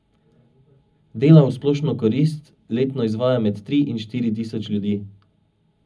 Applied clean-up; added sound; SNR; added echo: none; none; none; reverberation time 0.4 s.